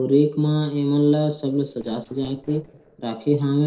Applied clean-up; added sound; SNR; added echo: neural separator model SepFormer DNS4.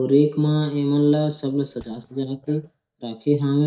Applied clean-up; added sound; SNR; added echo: neural mask model DeepFilterNet 3.